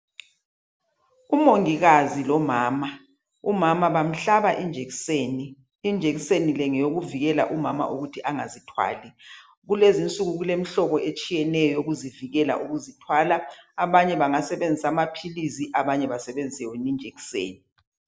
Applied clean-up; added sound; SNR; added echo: none; none; none; none.